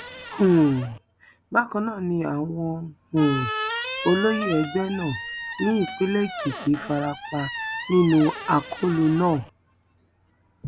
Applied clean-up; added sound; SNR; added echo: none; Squeak; 11 dB; none.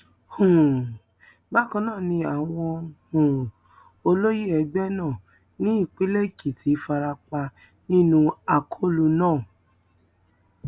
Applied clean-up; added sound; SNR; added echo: none; none; none; none.